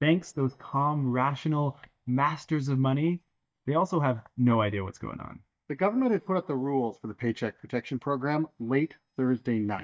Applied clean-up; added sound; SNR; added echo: neural mask model DeepFilterNet 3.